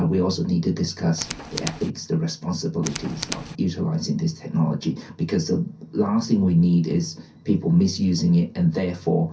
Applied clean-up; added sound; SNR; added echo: none; Tools; 10 dB; reverberation time 0.3 s.